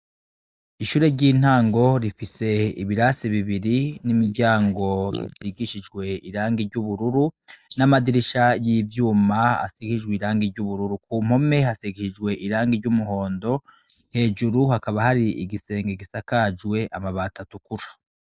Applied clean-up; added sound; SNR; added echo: neural mask model Resemble Enhance denoiser.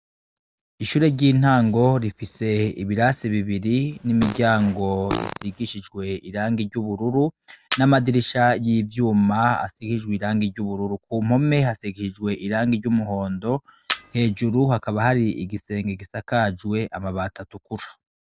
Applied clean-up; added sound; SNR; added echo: none; Fart + Camera; 12 dB; none.